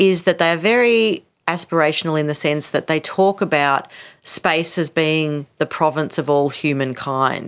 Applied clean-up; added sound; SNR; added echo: none; none; none; none.